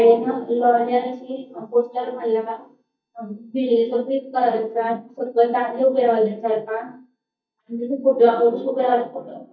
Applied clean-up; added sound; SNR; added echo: neural mask model DeepFilterNet 3.